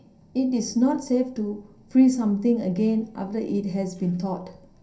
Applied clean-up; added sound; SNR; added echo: none; none; none; reverberation time 0.3 s.